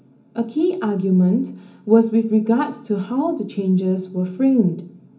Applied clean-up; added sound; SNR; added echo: none; none; none; reverberation time 0.3 s.